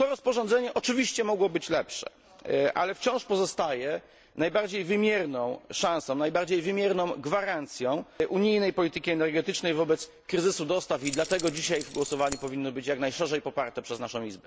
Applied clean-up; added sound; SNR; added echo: none; Keys jangling; 12 dB; none.